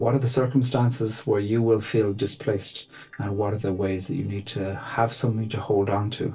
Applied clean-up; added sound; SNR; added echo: neural separator model SepFormer DNS4.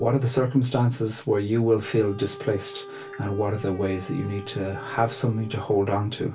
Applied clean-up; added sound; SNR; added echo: none; Wind instrument, woodwind instrument; 18 dB; reverberation time 0.2 s.